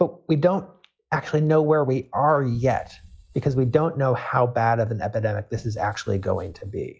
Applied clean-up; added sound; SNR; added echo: classical method log-MMSE.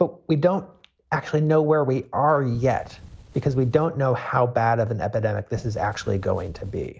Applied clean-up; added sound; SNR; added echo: none; Wind; 19 dB; none.